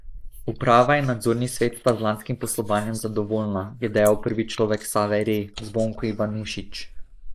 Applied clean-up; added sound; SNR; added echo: neural mask model Resemble Enhance denoiser.